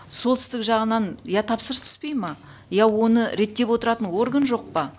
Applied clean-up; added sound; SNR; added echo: none; none; none; none.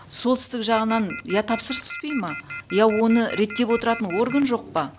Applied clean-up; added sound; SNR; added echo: none; Telephone; 13 dB; none.